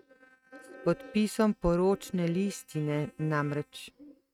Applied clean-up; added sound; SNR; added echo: neural mask model RNNoise.